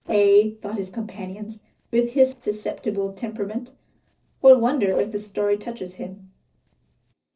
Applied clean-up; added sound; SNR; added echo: neural separator model SepFormer DNS4.